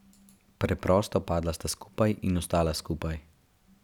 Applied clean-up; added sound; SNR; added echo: none; none; none; none.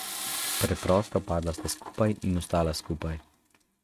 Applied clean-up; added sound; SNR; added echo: neural mask model RNNoise.